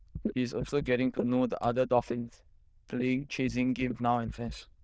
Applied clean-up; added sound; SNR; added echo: neural diffusion model UNIVERSE++.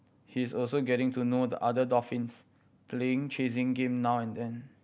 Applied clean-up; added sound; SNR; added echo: none; none; none; none.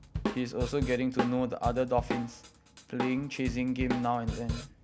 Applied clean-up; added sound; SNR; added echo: none; Drum kit; 5 dB; none.